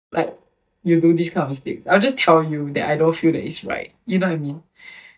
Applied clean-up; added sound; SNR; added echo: neural mask model DeepFilterNet 3.